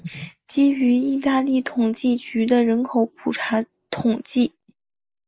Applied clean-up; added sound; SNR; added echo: neural mask model Resemble Enhance denoiser.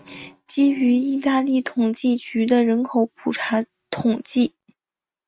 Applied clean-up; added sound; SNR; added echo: neural mask model RNNoise.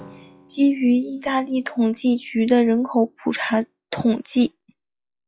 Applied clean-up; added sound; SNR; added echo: classical method log-MMSE.